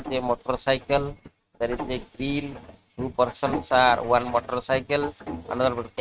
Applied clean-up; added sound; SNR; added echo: neural mask model RNNoise.